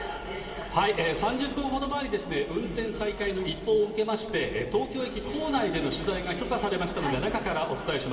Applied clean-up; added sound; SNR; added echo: none; Computer keyboard; 16 dB; reverberation time 2.6 s.